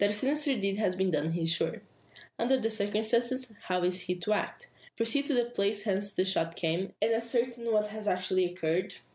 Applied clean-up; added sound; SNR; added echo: none; none; none; none.